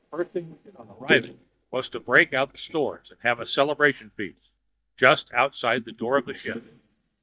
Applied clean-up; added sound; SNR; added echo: neural mask model DeepFilterNet 3.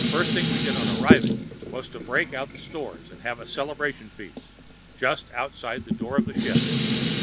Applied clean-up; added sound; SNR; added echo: none; Dishes, pots, and pans; -4 dB; none.